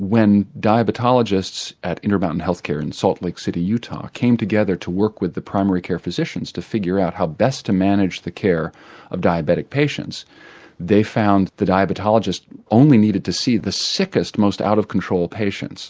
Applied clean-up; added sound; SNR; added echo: none; none; none; none.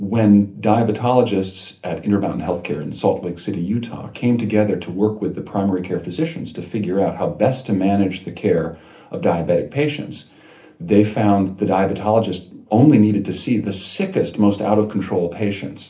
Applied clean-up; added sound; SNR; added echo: none; none; none; reverberation time 0.3 s.